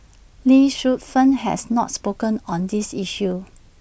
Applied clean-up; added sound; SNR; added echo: none; none; none; none.